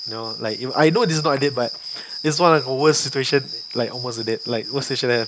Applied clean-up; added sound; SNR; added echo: none; Cricket; 12 dB; none.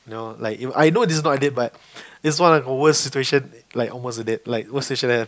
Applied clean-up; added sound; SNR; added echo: none; none; none; none.